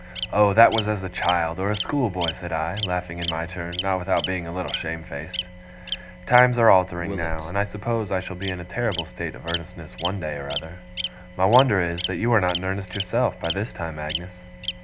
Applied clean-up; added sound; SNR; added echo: none; Bird vocalization, bird call, bird song; 11 dB; none.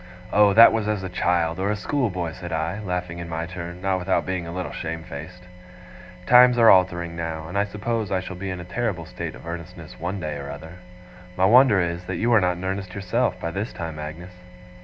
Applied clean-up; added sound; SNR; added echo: none; none; none; none.